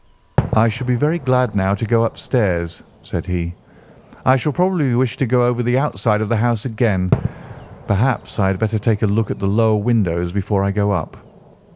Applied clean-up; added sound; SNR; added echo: none; Fireworks; 12 dB; none.